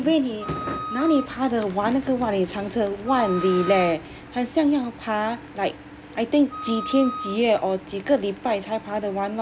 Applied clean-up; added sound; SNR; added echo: none; Wind instrument, woodwind instrument; 10 dB; none.